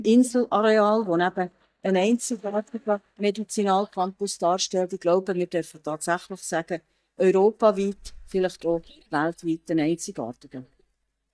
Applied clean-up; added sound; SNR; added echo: neural mask model DeepFilterNet 3.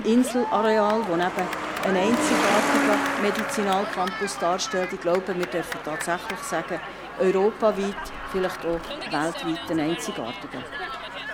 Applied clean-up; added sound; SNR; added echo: none; Cheering + Truck; 4 dB; none.